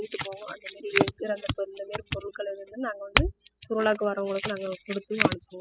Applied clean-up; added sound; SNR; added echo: classical method spectral subtraction.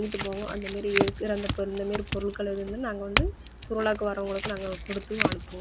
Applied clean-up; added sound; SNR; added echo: none; Chink, clink / Domestic sounds, home sounds; 2 dB; none.